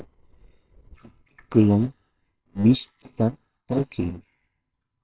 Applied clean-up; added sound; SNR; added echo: neural separator model SepFormer WHAMR!.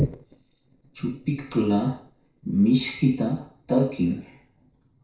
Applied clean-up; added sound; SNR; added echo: neural separator model SepFormer DNS4.